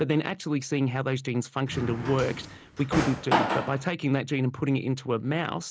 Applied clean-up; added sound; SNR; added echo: none; Drawer open or close; 3 dB; none.